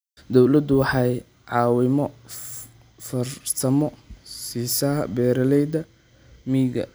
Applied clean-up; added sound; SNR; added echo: none; none; none; none.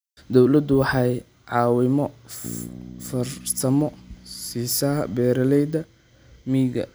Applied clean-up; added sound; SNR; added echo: none; Bass guitar; 19 dB; none.